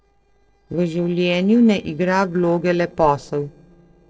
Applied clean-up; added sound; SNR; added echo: neural separator model SepFormer DNS4.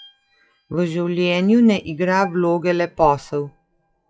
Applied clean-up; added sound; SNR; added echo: classical method WPE with log-MMSE.